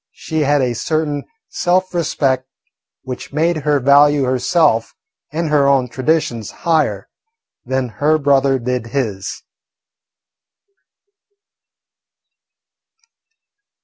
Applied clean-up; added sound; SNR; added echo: none; none; none; none.